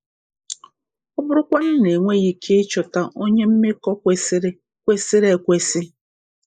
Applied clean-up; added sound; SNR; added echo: neural mask model Resemble Enhance denoiser.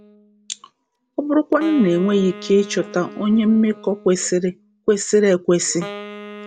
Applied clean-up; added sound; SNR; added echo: none; Wind instrument, woodwind instrument; 18 dB; none.